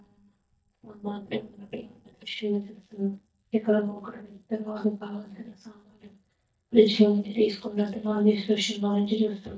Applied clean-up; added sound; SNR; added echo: neural mask model DeepFilterNet 3.